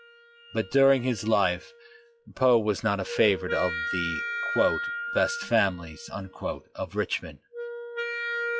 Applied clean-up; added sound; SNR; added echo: classical method log-MMSE.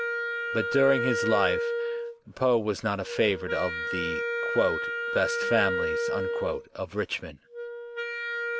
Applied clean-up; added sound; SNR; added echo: none; Wind instrument, woodwind instrument; 2 dB; none.